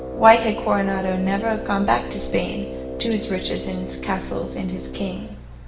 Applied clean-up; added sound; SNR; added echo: none; Brass instrument; 10 dB; reverberation time 1.2 s.